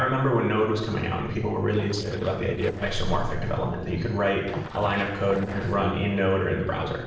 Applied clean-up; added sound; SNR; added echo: neural separator model SepFormer DNS4.